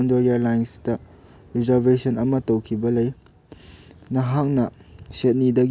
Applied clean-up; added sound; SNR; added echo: none; none; none; none.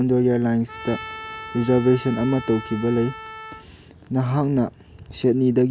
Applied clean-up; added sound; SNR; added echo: none; Trumpet; 15 dB; none.